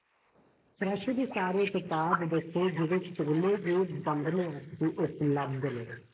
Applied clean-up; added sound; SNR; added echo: neural mask model Resemble Enhance denoiser.